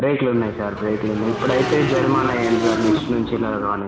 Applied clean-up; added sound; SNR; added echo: none; Motorcycle / Engine; 3 dB; none.